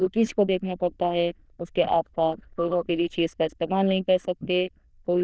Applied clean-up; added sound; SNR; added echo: neural diffusion model UNIVERSE++.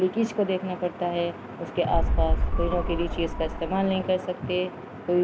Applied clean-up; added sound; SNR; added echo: none; Boom; -1 dB; none.